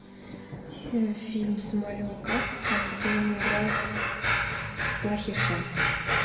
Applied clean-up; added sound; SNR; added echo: none; Thunder / Rain; 18 dB; reverberation time 2.1 s.